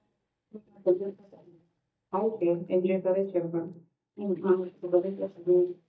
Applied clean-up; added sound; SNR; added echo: neural mask model DeepFilterNet 3.